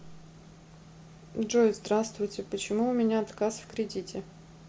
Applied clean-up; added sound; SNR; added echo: none; none; none; none.